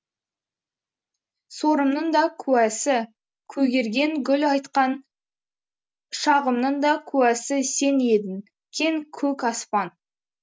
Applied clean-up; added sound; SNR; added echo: none; none; none; none.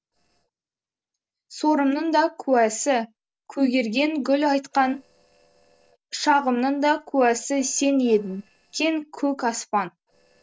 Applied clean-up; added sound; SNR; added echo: neural separator model SepFormer DNS4.